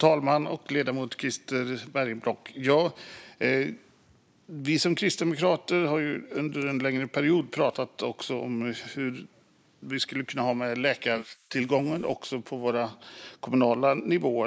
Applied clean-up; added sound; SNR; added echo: neural mask model Resemble Enhance denoiser.